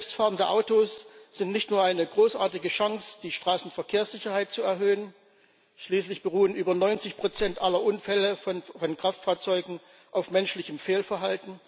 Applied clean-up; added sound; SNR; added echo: none; Crushing; 14 dB; none.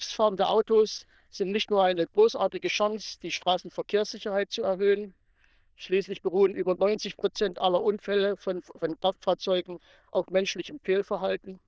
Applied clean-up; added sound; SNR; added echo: neural diffusion model UNIVERSE++.